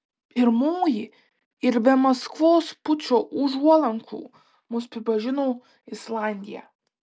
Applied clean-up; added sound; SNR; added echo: none; none; none; none.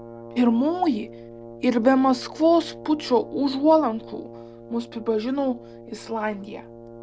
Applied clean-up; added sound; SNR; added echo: none; Brass instrument; 17 dB; none.